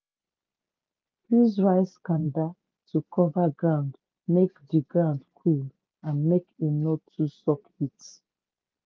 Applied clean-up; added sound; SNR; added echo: none; none; none; none.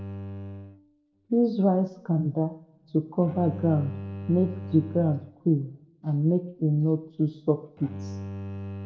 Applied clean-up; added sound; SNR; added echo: none; Bowed string instrument; 13 dB; reverberation time 0.7 s.